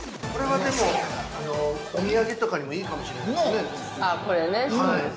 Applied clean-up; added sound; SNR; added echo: none; none; none; none.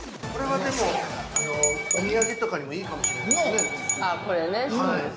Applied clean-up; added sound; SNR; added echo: none; Glass / Bell; 1 dB; none.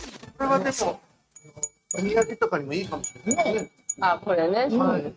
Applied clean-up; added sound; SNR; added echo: neural mask model RNNoise.